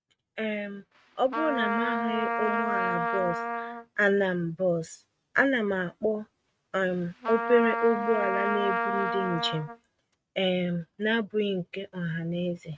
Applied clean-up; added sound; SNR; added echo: neural mask model RNNoise.